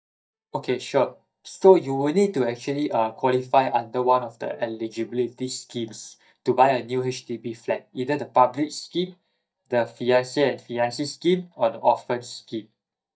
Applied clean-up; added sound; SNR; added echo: neural mask model DeepFilterNet 3.